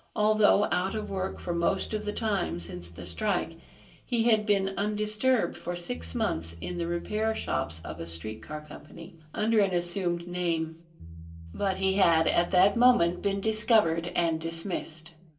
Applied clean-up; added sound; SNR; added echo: none; Bass guitar; 18 dB; reverberation time 0.2 s.